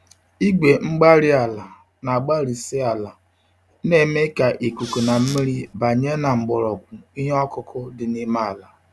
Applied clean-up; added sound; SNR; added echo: none; Squeak / Cupboard open or close; 14 dB; none.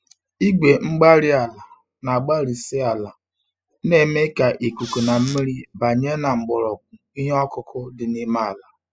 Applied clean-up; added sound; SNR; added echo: classical method spectral subtraction.